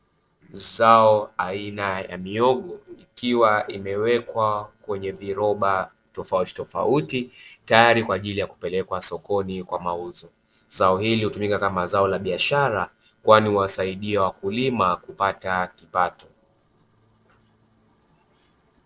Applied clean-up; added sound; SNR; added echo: neural separator model SepFormer DNS4.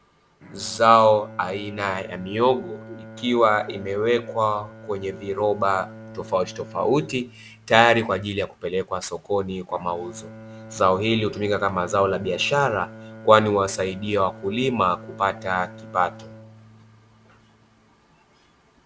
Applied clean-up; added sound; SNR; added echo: none; Bowed string instrument; 19 dB; none.